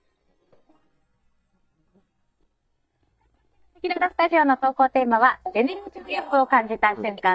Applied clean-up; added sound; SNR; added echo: neural mask model DeepFilterNet 3.